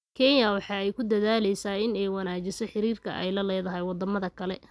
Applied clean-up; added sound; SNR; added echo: none; none; none; none.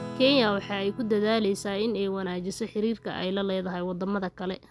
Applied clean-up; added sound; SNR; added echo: none; Acoustic guitar / Strum; 17 dB; none.